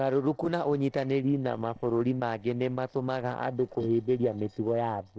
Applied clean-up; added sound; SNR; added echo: neural separator model SepFormer DNS4.